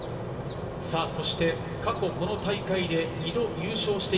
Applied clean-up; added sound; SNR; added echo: none; Bird; 16 dB; reverberation time 2.7 s.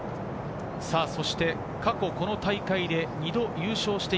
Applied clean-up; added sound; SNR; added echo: none; none; none; none.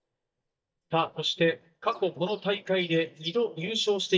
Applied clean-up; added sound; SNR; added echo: neural mask model DeepFilterNet 3.